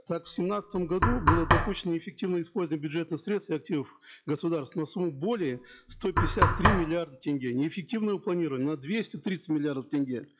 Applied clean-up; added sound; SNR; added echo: classical method log-MMSE.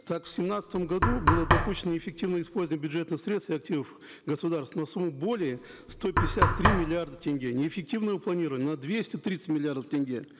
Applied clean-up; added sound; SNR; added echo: none; Knock; -1 dB; none.